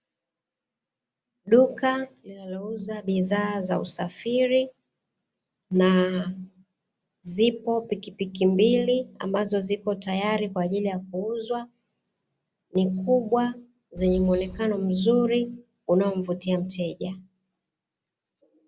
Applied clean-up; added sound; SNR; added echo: none; Wild animals; 5 dB; none.